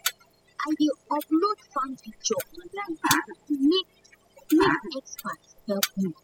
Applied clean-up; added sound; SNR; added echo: classical method spectral subtraction.